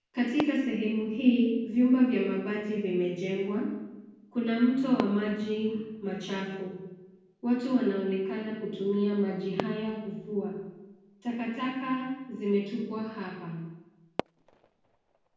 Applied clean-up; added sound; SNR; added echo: none; Fireworks; 17 dB; reverberation time 1.1 s.